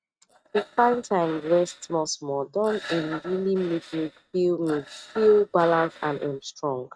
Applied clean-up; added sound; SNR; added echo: neural mask model RNNoise.